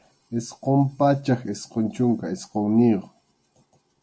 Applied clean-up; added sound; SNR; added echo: none; none; none; none.